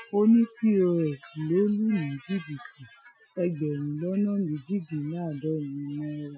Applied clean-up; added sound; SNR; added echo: classical method Wiener filter.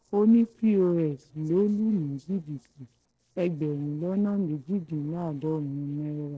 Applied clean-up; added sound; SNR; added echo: neural separator model SepFormer DNS4.